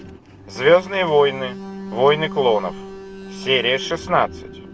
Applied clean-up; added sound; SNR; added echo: none; Alarm; 13 dB; none.